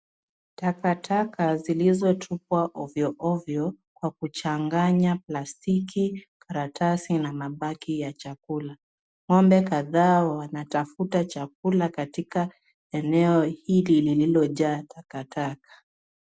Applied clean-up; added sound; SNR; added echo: none; none; none; none.